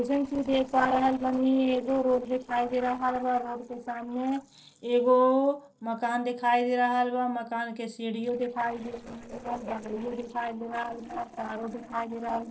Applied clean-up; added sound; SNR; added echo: neural separator model SepFormer DNS4.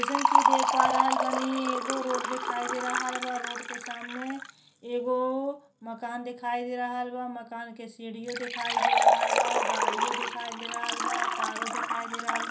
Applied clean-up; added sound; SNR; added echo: none; Liquid; -4 dB; reverberation time 0.3 s.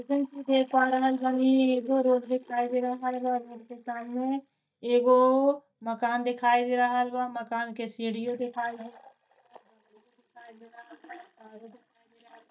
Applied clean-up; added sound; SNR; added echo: neural mask model DeepFilterNet 3.